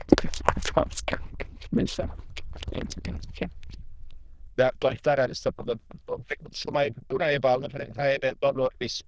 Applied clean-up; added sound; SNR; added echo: neural diffusion model UNIVERSE++.